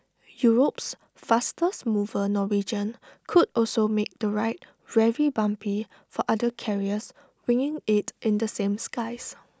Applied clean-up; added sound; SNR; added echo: none; none; none; none.